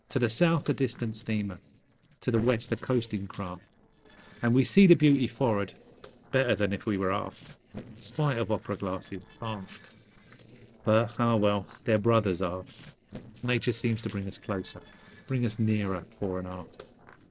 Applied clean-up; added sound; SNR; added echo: neural separator model SepFormer DNS4.